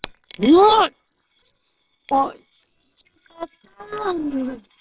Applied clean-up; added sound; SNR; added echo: neural separator model SepFormer WHAMR!.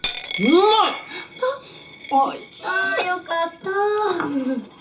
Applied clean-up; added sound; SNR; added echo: none; Coin (dropping); 13 dB; reverberation time 0.2 s.